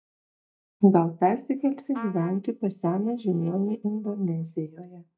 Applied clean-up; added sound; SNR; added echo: neural mask model DeepFilterNet 3.